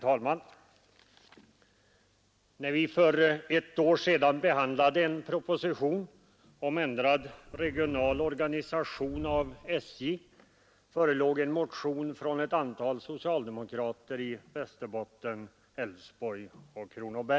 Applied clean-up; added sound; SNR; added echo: none; Livestock, farm animals, working animals; 16 dB; none.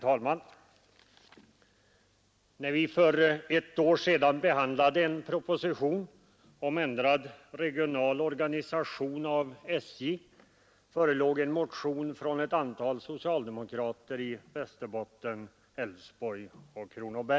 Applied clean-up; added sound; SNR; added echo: none; none; none; none.